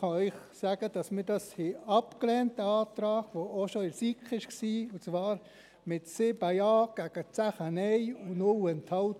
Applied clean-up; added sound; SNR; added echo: none; none; none; none.